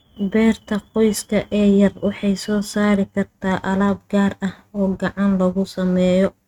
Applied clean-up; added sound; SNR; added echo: neural mask model RNNoise.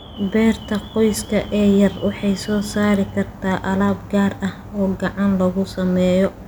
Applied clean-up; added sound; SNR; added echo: none; Alarm; 18 dB; none.